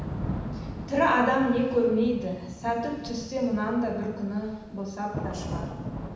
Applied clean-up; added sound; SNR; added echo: none; Thunder / Rain; 9 dB; reverberation time 1.1 s.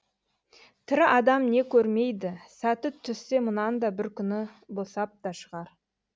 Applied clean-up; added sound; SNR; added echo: none; none; none; none.